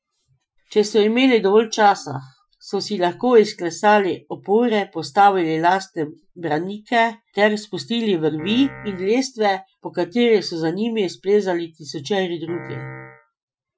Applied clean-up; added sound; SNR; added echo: classical method Wiener filter.